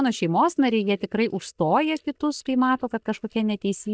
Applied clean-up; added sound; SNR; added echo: neural mask model DeepFilterNet 3.